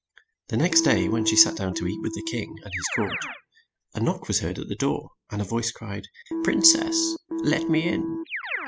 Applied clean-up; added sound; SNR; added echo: classical method spectral subtraction.